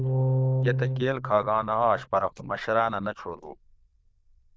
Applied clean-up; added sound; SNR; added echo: neural diffusion model UNIVERSE++.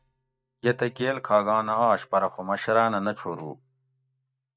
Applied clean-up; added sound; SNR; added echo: neural mask model DeepFilterNet 3.